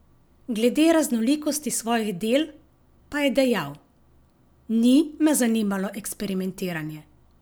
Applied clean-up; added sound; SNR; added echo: none; none; none; none.